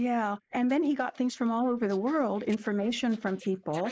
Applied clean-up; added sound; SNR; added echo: neural mask model Resemble Enhance denoiser.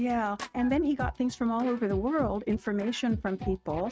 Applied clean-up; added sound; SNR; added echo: neural mask model RNNoise.